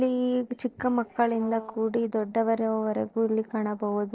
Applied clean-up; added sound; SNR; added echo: neural separator model SepFormer DNS4.